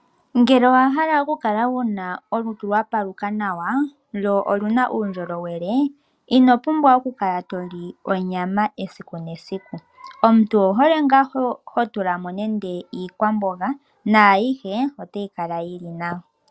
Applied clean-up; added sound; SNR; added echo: none; none; none; none.